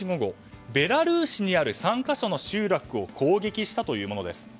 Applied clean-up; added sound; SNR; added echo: none; none; none; none.